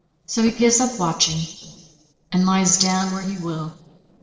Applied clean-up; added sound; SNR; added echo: neural separator model SepFormer DNS4.